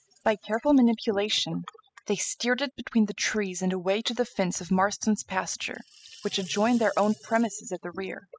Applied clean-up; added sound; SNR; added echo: classical method spectral subtraction.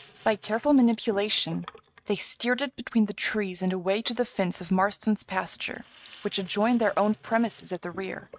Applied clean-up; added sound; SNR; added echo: neural mask model RNNoise.